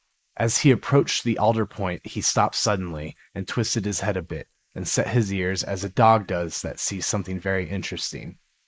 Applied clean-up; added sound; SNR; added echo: neural mask model Resemble Enhance denoiser.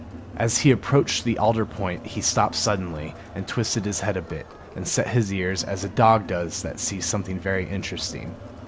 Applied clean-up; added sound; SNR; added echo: none; Crowd; 15 dB; none.